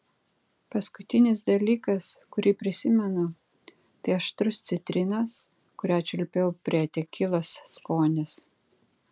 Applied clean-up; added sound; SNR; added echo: none; none; none; none.